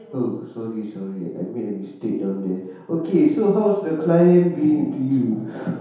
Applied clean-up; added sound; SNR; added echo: none; none; none; reverberation time 0.8 s.